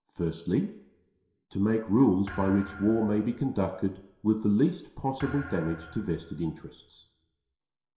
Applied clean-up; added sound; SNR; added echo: none; Thump, thud; 18 dB; reverberation time 0.7 s.